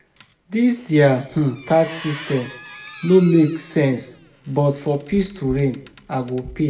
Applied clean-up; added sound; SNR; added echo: none; Squeak; 20 dB; reverberation time 0.6 s.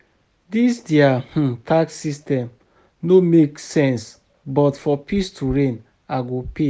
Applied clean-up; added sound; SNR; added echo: none; none; none; none.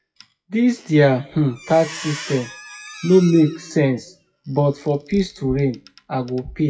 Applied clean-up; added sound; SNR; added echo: classical method WPE with log-MMSE.